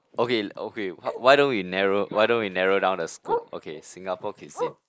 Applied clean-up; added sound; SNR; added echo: neural mask model Resemble Enhance denoiser.